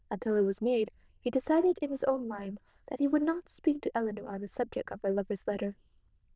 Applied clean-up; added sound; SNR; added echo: neural diffusion model UNIVERSE++.